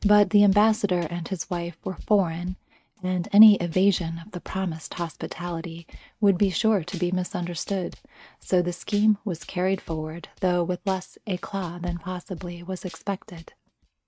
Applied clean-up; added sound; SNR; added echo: neural mask model RNNoise.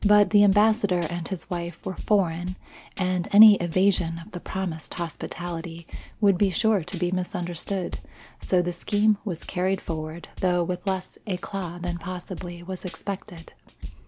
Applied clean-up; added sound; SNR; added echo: none; Drum / Drum kit; 15 dB; none.